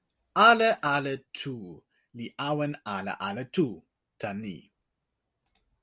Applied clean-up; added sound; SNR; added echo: none; none; none; none.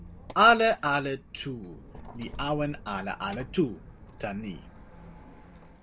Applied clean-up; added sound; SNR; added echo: none; Squeak; 16 dB; none.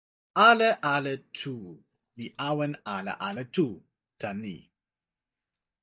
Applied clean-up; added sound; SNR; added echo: neural mask model DeepFilterNet 3.